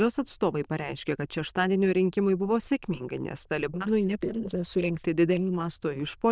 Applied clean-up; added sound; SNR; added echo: neural diffusion model UNIVERSE++.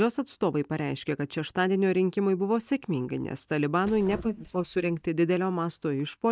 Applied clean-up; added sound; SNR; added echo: neural mask model DeepFilterNet 3.